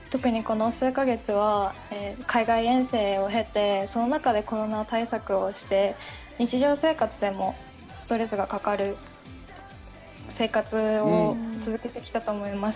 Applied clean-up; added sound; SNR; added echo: none; none; none; none.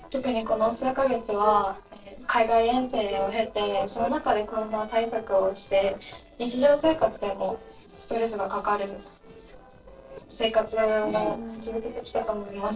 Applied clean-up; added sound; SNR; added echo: neural separator model SepFormer DNS4.